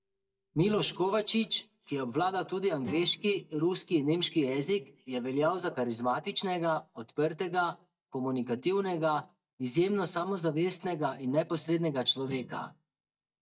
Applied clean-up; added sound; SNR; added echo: neural mask model DeepFilterNet 3.